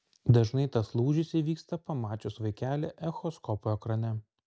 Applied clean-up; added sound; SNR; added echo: none; none; none; none.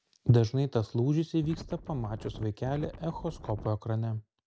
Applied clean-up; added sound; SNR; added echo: none; Wind; 13 dB; none.